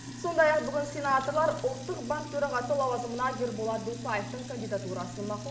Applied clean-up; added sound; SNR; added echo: none; Sink (filling or washing); 10 dB; reverberation time 1.4 s.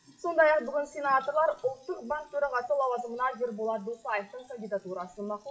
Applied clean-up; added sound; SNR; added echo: classical method WPE with log-MMSE.